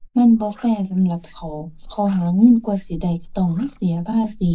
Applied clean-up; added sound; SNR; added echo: neural mask model DeepFilterNet 3.